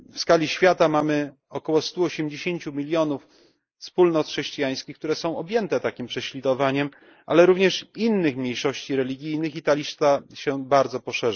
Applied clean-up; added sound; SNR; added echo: neural mask model Resemble Enhance denoiser.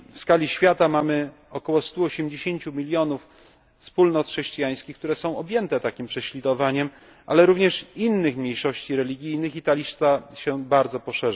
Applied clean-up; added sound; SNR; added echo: none; none; none; none.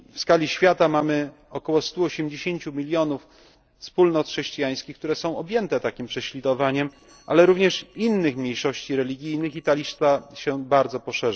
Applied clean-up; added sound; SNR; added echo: neural separator model SepFormer DNS4.